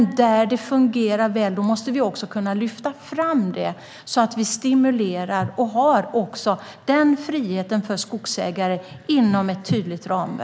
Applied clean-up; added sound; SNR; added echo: none; none; none; none.